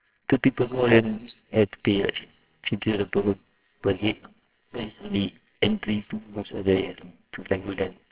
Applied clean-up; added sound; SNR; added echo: neural separator model SepFormer WHAMR!.